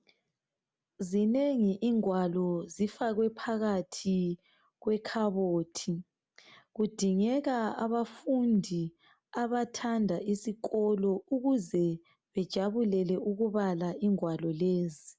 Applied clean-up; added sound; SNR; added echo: none; none; none; none.